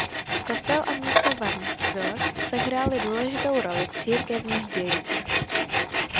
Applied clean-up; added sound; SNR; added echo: none; Tools; -2 dB; none.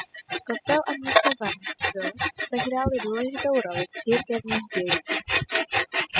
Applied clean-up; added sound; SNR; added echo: classical method spectral subtraction.